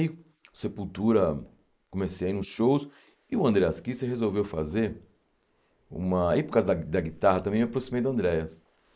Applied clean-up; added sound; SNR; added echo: neural mask model Resemble Enhance denoiser.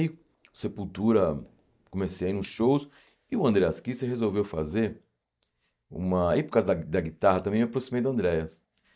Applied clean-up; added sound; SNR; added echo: neural mask model DeepFilterNet 3.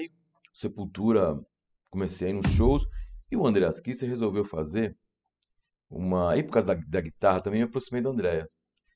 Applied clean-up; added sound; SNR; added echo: classical method spectral subtraction.